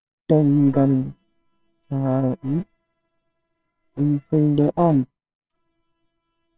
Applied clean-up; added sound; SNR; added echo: neural separator model SepFormer WHAMR!.